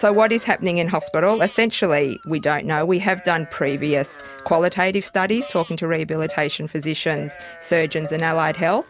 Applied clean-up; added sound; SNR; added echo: none; Motor vehicle (road) + Livestock, farm animals, working animals; 18 dB; none.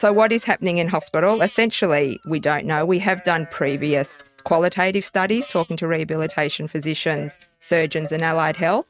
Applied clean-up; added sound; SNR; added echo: neural mask model RNNoise.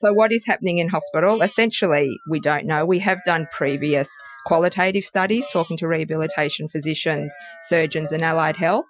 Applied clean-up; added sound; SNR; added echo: classical method Wiener filter.